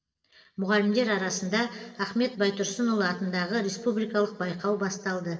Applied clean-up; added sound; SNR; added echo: none; none; none; reverberation time 1.4 s.